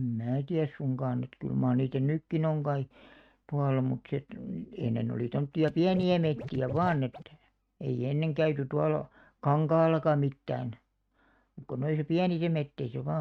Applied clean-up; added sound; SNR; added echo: neural mask model RNNoise.